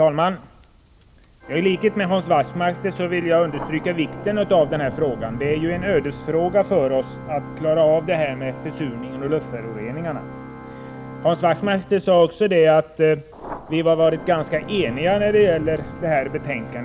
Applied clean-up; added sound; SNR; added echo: none; Organ + Thunder; 14 dB; none.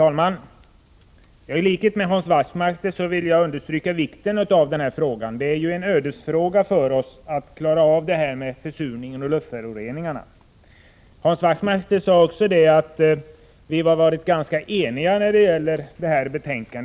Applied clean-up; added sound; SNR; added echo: none; none; none; none.